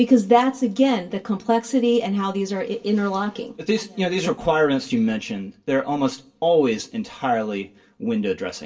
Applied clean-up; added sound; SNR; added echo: none; none; none; reverberation time 0.1 s.